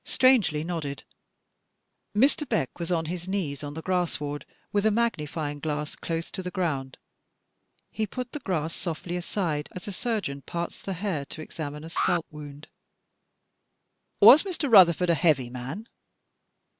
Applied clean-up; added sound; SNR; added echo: none; Alarm; 7 dB; none.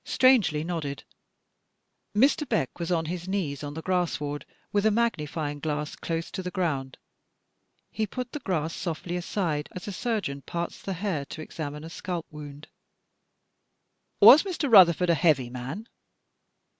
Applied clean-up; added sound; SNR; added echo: none; none; none; none.